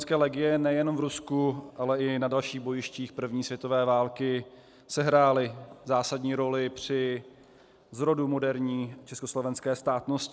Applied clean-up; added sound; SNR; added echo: none; none; none; none.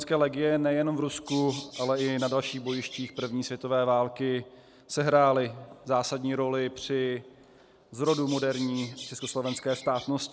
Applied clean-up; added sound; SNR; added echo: none; Bird vocalization, bird call, bird song; 14 dB; none.